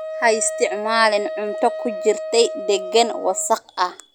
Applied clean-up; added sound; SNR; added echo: none; Wind instrument, woodwind instrument; 9 dB; none.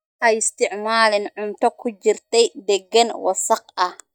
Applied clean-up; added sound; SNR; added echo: neural mask model DeepFilterNet 3.